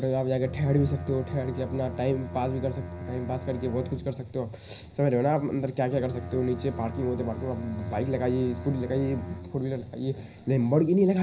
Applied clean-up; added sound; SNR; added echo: none; Bowed string instrument; 12 dB; reverberation time 0.5 s.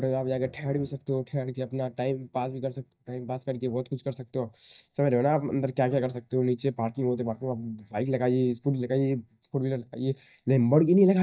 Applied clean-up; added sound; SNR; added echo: neural mask model DeepFilterNet 3.